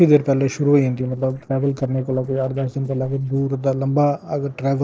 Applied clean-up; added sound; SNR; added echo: neural separator model SepFormer DNS4.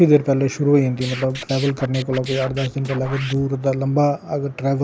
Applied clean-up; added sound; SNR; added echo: none; Scratching (performance technique); 14 dB; none.